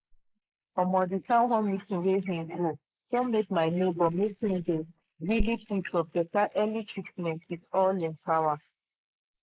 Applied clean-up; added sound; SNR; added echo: neural mask model Resemble Enhance denoiser.